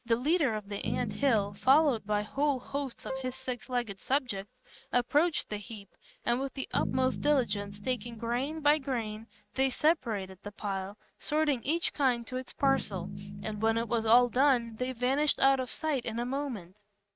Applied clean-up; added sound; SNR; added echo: neural mask model RNNoise.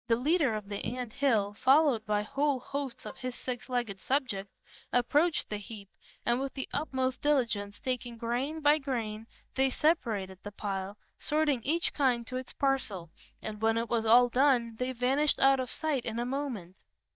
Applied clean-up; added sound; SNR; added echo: neural mask model DeepFilterNet 3.